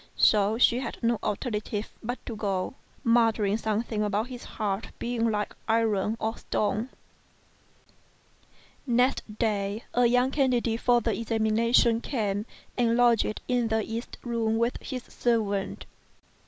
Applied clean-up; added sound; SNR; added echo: none; none; none; none.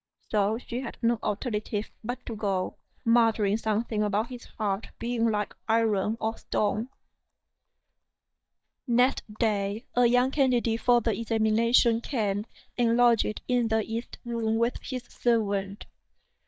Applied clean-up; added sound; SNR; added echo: neural mask model DeepFilterNet 3.